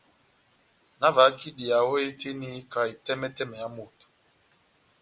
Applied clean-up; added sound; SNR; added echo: none; none; none; none.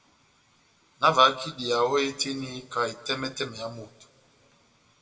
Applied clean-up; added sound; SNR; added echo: none; none; none; reverberation time 1.4 s.